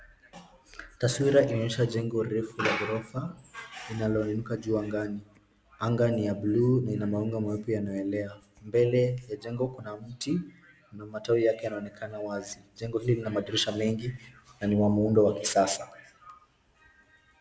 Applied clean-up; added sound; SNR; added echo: none; none; none; none.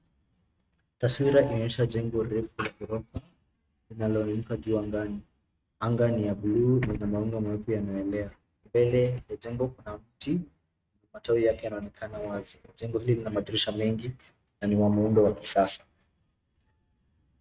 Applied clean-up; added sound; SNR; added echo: neural mask model RNNoise.